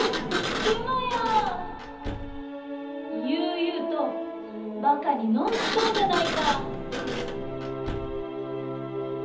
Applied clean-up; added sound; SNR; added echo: none; Sliding door; 5 dB; reverberation time 0.7 s.